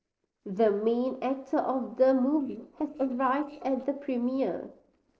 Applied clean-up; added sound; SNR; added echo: neural separator model SepFormer DNS4.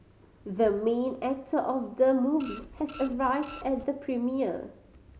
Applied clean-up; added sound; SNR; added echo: none; Printer; 14 dB; none.